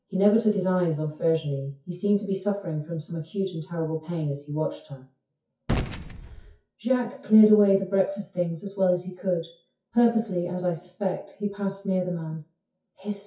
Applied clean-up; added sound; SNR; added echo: classical method WPE with log-MMSE.